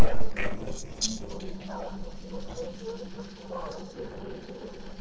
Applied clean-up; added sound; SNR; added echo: neural separator model SepFormer DNS4.